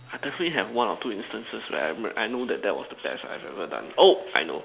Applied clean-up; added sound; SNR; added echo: none; none; none; none.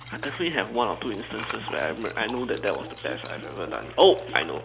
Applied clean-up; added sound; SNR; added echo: none; Liquid; 13 dB; none.